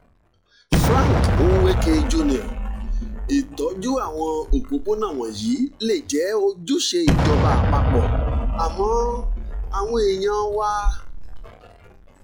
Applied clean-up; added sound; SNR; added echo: classical method log-MMSE.